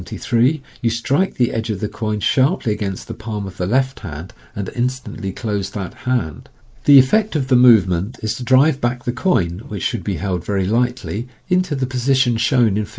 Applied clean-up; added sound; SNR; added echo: neural mask model Resemble Enhance denoiser.